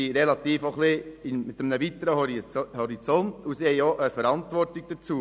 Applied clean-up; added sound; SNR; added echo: none; none; none; none.